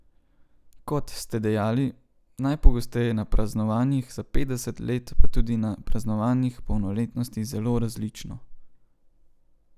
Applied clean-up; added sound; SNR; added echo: none; none; none; none.